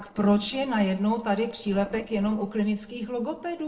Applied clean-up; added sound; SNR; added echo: neural separator model SepFormer DNS4.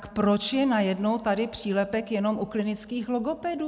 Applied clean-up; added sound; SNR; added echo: none; none; none; none.